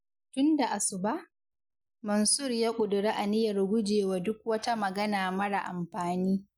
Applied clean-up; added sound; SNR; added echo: none; none; none; none.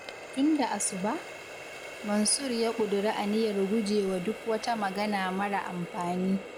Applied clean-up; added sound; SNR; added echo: none; Water tap, faucet; 13 dB; none.